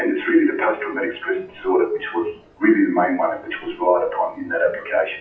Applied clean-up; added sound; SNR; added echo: classical method WPE with log-MMSE.